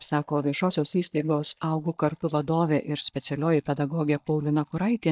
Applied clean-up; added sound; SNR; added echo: neural mask model DeepFilterNet 3.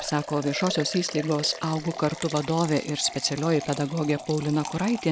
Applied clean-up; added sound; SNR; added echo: none; Liquid; 12 dB; none.